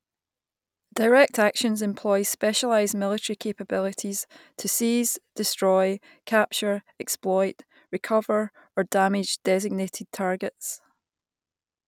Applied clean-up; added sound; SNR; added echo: none; none; none; none.